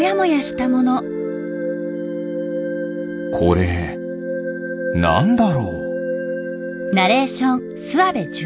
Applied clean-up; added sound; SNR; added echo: none; none; none; none.